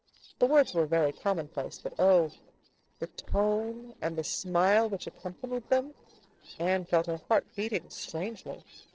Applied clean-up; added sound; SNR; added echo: neural separator model SepFormer DNS4.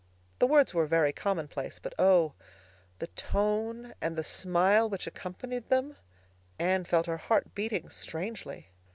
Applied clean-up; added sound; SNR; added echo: none; none; none; none.